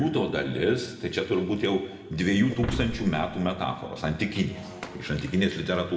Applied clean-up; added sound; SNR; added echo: none; Shatter; 14 dB; reverberation time 1.2 s.